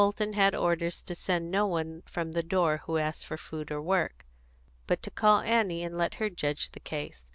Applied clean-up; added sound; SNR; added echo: none; none; none; none.